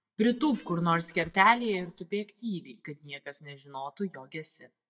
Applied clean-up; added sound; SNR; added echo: neural mask model DeepFilterNet 3.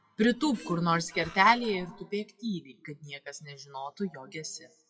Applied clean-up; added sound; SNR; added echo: classical method WPE with log-MMSE.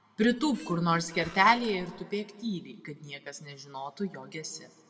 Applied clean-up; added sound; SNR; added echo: none; Squeak; 19 dB; reverberation time 1.1 s.